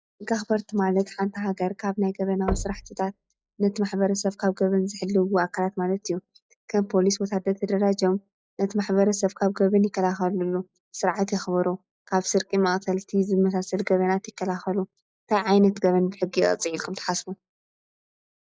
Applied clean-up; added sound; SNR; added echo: classical method log-MMSE.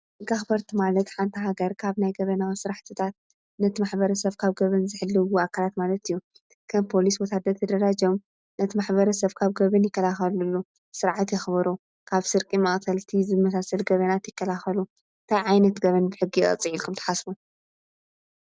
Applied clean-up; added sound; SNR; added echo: none; none; none; none.